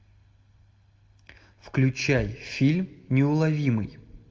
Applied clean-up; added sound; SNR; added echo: none; none; none; reverberation time 0.3 s.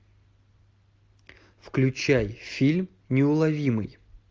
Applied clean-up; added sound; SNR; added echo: none; none; none; none.